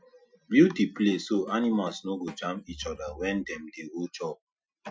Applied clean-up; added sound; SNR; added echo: classical method Wiener filter.